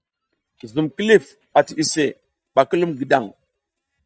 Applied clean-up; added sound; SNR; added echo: neural mask model DeepFilterNet 3.